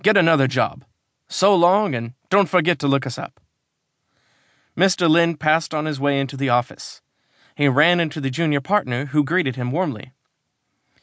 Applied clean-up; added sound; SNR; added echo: none; none; none; none.